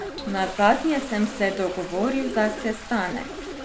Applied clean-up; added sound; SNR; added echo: none; Toilet flush + Bird; 10 dB; none.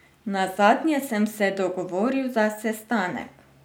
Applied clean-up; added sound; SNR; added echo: none; none; none; none.